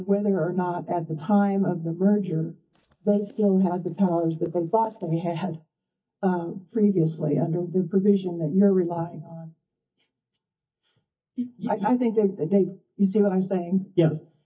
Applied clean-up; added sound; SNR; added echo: neural mask model DeepFilterNet 3.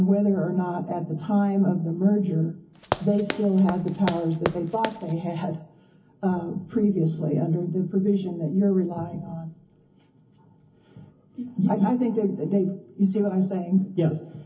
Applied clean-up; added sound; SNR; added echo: none; Run; 8 dB; reverberation time 0.3 s.